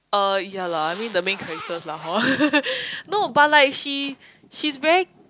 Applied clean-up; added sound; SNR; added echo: none; Zipper (clothing); 17 dB; none.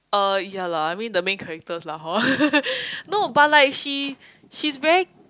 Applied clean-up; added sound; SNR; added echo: none; none; none; none.